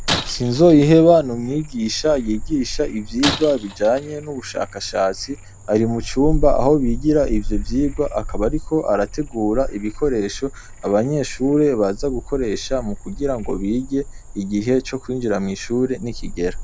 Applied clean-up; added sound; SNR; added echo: none; Frog + Shatter; 8 dB; none.